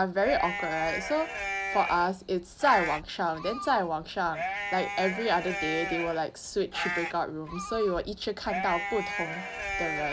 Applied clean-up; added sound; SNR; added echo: none; Livestock, farm animals, working animals; 5 dB; none.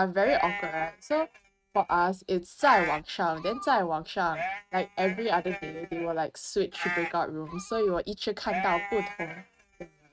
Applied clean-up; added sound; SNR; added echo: neural mask model RNNoise.